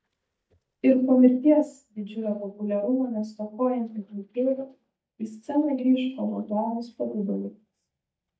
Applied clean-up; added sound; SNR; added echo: neural mask model DeepFilterNet 3.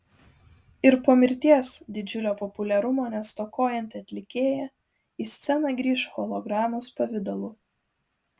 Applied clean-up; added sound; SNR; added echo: none; none; none; none.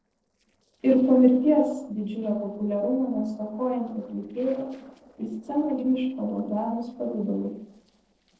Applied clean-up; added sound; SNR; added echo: neural separator model SepFormer DNS4.